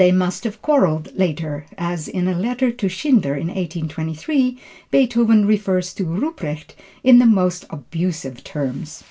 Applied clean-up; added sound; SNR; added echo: none; none; none; none.